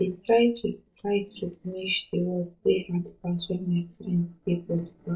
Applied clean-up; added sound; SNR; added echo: neural separator model SepFormer DNS4.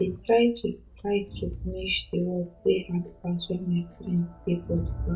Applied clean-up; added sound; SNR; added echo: none; Crowd; 11 dB; reverberation time 0.2 s.